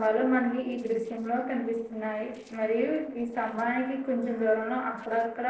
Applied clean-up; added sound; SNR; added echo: neural separator model SepFormer DNS4.